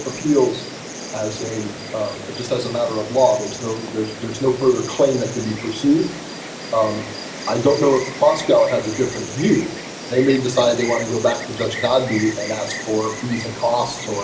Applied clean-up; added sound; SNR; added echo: none; Insect; 11 dB; reverberation time 0.8 s.